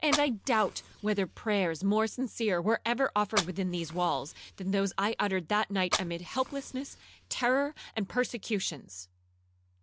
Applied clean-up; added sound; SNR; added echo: none; Fire; 10 dB; none.